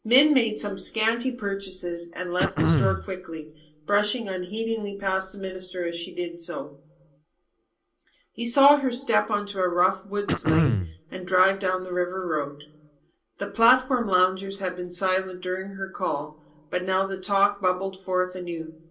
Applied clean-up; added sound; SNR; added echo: none; Cough; 1 dB; reverberation time 0.3 s.